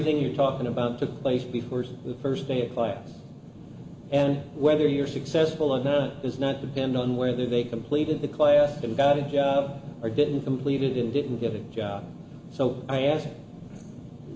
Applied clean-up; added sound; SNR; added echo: none; none; none; reverberation time 0.9 s.